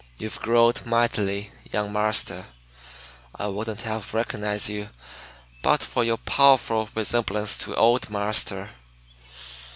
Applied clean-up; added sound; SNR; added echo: none; none; none; none.